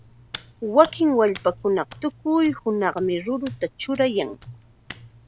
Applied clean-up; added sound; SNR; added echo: none; Hands; 19 dB; none.